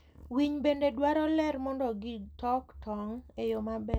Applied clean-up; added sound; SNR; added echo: none; none; none; none.